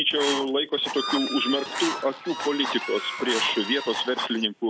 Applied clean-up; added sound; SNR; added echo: none; Writing + Bird / Fowl; 6 dB; none.